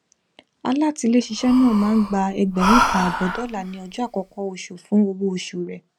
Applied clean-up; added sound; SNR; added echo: none; Breathing; 5 dB; none.